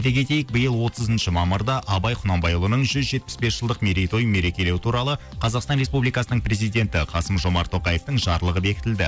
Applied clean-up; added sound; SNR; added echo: none; none; none; none.